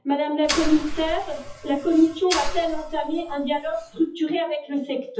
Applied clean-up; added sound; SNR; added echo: classical method WPE with log-MMSE.